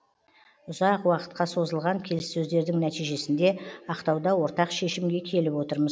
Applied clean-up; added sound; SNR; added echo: none; none; none; none.